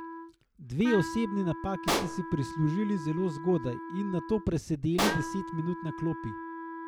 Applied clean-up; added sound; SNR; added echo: none; Explosion + Wind instrument, woodwind instrument; 6 dB; none.